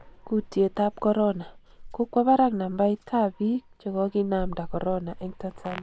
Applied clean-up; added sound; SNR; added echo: none; Dog; 15 dB; none.